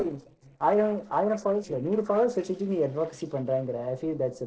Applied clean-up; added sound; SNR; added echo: neural separator model SepFormer DNS4.